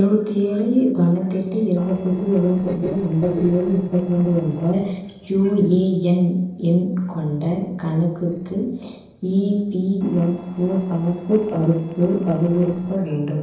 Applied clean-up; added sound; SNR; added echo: neural separator model SepFormer DNS4.